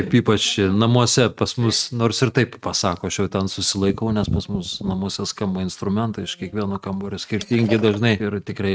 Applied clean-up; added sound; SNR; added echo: neural mask model RNNoise.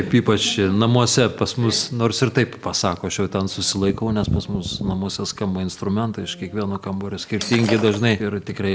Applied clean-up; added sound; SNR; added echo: none; Shatter; 11 dB; none.